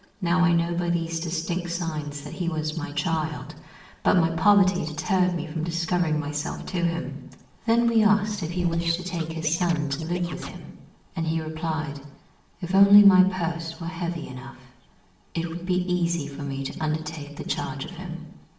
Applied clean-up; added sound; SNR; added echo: neural separator model SepFormer DNS4.